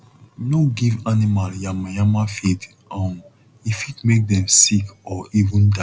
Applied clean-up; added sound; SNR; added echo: none; none; none; none.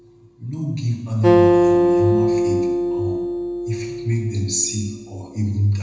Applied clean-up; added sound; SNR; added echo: none; Acoustic guitar; -4 dB; reverberation time 1.0 s.